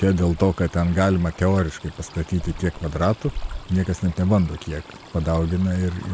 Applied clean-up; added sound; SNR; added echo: none; Stream; 15 dB; none.